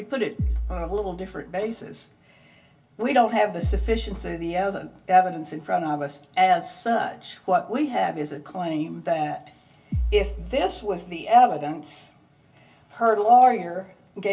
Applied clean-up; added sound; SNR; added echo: none; Bass drum; 6 dB; reverberation time 0.2 s.